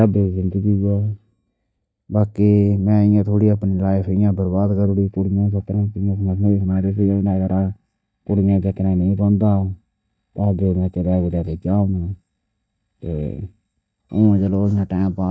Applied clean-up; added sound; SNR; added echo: neural mask model DeepFilterNet 3.